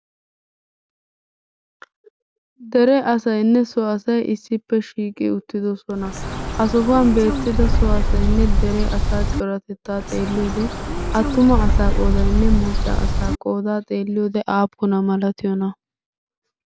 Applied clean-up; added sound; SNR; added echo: none; Bird; -3 dB; none.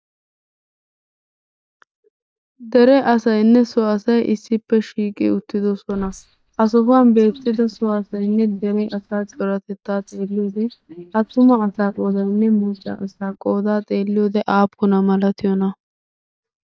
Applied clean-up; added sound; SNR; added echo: neural mask model DeepFilterNet 3.